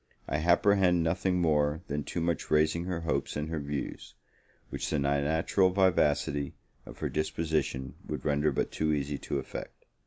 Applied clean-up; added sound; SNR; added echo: none; none; none; none.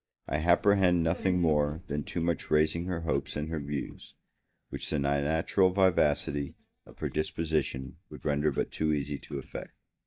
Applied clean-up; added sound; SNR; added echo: neural mask model DeepFilterNet 3.